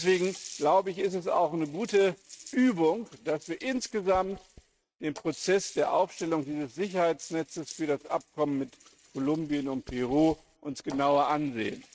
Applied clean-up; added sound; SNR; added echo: neural mask model RNNoise.